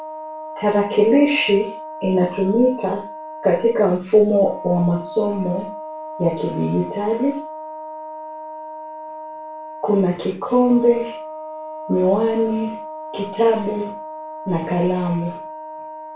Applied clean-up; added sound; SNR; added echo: none; Wind instrument, woodwind instrument; 12 dB; reverberation time 0.3 s.